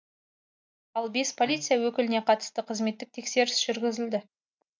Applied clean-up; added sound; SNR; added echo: neural mask model DeepFilterNet 3.